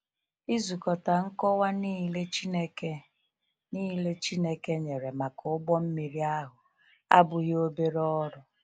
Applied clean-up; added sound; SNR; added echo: none; none; none; none.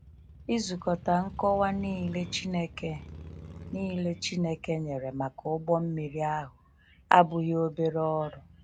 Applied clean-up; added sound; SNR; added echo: none; Motorcycle; 17 dB; none.